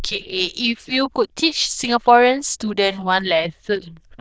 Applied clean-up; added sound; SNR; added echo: neural diffusion model UNIVERSE++.